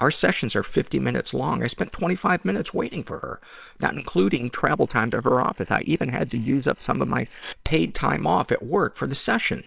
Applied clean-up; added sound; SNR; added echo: neural separator model SepFormer WHAM!.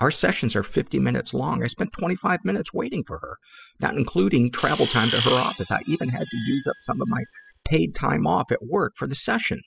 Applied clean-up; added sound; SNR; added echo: classical method spectral subtraction.